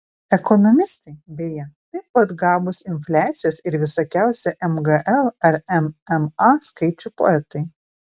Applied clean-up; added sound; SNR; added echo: none; none; none; none.